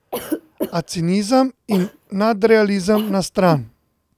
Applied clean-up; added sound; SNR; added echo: none; Cough; 13 dB; none.